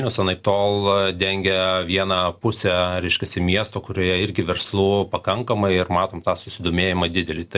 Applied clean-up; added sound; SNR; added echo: none; none; none; none.